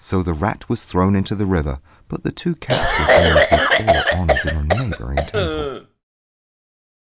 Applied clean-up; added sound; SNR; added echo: none; Cough; -5 dB; none.